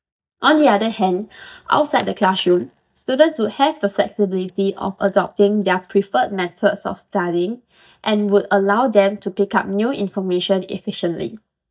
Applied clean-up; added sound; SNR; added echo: neural mask model DeepFilterNet 3.